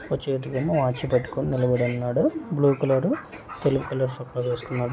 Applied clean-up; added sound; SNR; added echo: none; none; none; none.